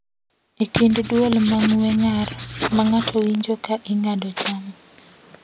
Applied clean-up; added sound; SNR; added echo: none; Writing; 7 dB; none.